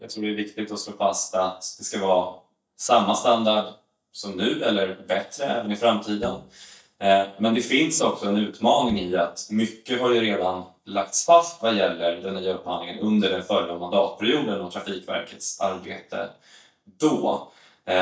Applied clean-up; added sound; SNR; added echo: neural mask model DeepFilterNet 3.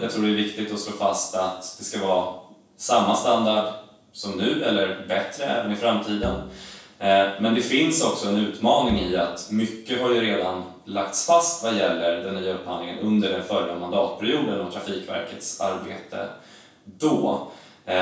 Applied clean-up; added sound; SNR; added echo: none; Bowed string instrument; 12 dB; reverberation time 0.7 s.